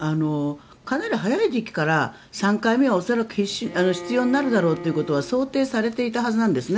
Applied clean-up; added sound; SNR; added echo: none; Bowed string instrument; 14 dB; none.